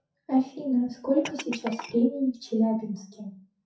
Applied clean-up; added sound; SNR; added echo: classical method WPE with log-MMSE.